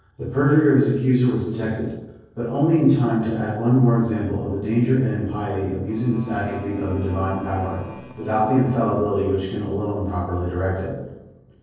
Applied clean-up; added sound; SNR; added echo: neural separator model SepFormer DNS4.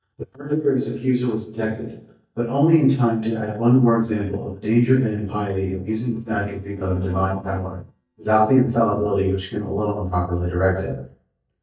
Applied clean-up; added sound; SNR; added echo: neural mask model DeepFilterNet 3.